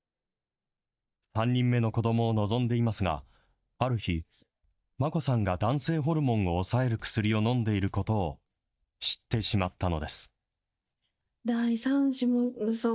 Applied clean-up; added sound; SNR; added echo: neural mask model DeepFilterNet 3.